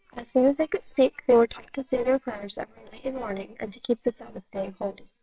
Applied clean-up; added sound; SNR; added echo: neural separator model SepFormer WHAMR!.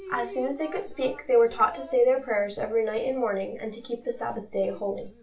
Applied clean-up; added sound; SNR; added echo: none; Drip; 18 dB; reverberation time 0.2 s.